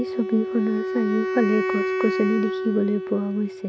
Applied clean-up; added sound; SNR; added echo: none; Wind instrument, woodwind instrument; 3 dB; none.